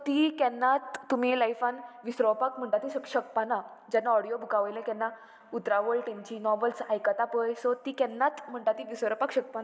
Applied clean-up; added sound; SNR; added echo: none; none; none; none.